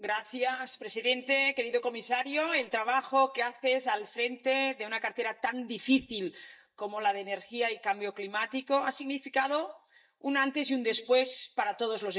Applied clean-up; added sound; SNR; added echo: neural mask model DeepFilterNet 3.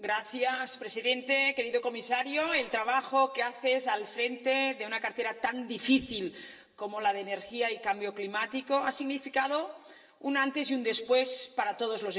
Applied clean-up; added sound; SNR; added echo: none; Breathing; 17 dB; reverberation time 0.8 s.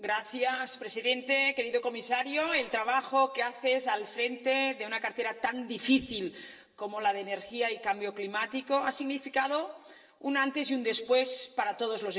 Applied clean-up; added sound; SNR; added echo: neural separator model SepFormer DNS4.